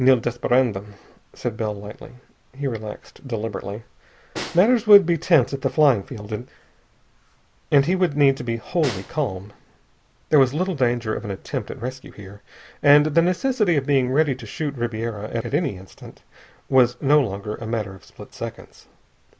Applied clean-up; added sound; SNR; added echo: none; Snare drum; 18 dB; none.